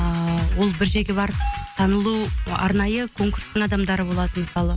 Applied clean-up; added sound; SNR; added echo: none; Bell; 17 dB; none.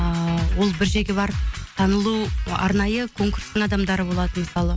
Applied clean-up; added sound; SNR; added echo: none; none; none; none.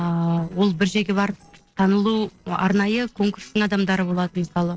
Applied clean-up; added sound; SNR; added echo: neural separator model SepFormer DNS4.